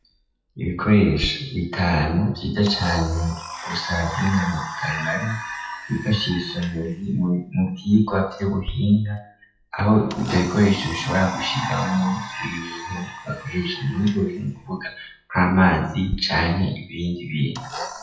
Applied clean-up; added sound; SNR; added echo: classical method WPE with log-MMSE.